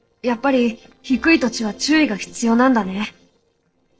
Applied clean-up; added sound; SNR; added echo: neural separator model SepFormer DNS4.